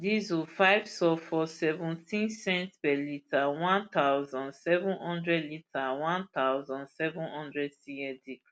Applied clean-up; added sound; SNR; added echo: none; none; none; none.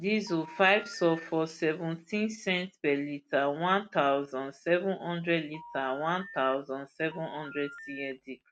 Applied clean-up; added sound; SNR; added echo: none; Telephone; 17 dB; none.